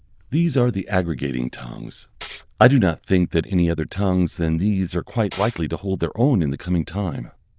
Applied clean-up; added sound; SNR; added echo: neural diffusion model UNIVERSE++.